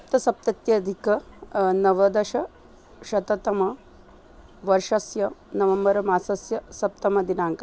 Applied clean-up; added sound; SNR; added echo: none; none; none; none.